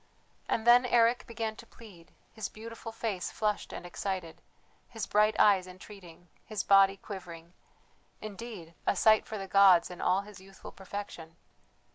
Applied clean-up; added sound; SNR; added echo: none; none; none; none.